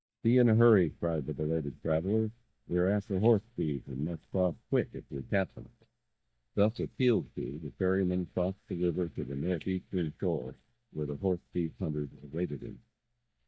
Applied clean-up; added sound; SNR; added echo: neural mask model DeepFilterNet 3.